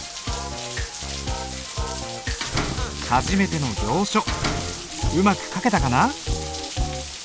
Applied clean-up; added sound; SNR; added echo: none; Rain + Slam; 7 dB; none.